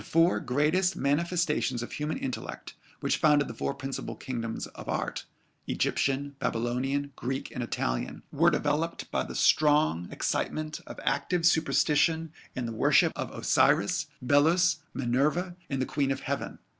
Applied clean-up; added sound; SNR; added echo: none; none; none; none.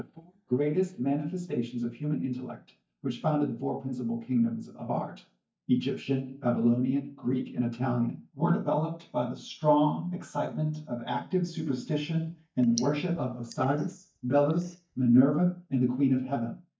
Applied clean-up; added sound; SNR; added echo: neural mask model DeepFilterNet 3.